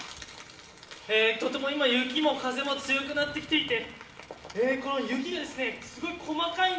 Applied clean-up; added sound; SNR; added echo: none; none; none; reverberation time 0.7 s.